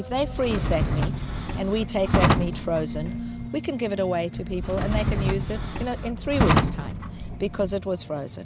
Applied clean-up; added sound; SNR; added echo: none; Drawer open or close; -1 dB; none.